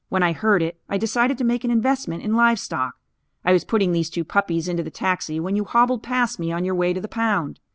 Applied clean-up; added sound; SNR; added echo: none; none; none; none.